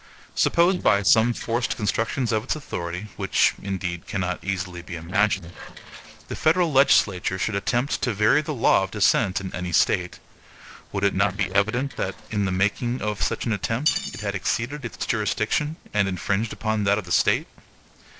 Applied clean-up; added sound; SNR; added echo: neural separator model SepFormer DNS4.